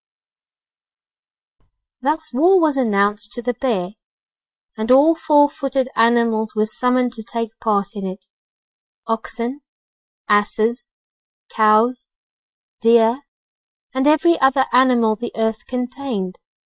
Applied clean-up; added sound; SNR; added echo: neural separator model SepFormer WHAM!.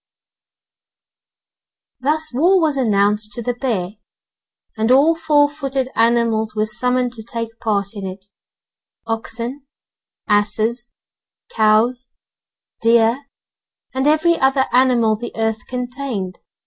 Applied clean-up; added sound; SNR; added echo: none; none; none; none.